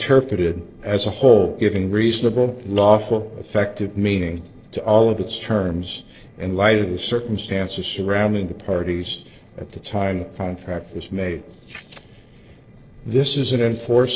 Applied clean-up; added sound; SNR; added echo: neural separator model SepFormer DNS4.